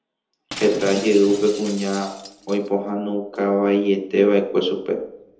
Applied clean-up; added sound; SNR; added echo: none; Shatter; 16 dB; reverberation time 0.9 s.